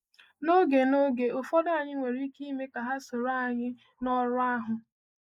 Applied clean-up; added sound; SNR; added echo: neural mask model Resemble Enhance denoiser.